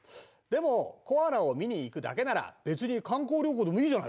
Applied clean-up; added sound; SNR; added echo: none; none; none; none.